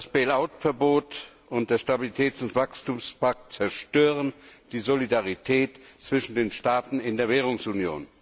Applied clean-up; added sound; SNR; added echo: none; none; none; none.